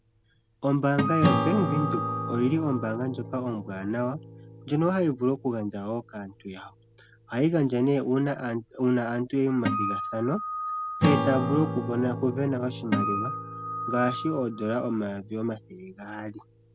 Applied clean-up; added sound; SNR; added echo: none; Acoustic guitar + Acoustic guitar / Strum; 4 dB; none.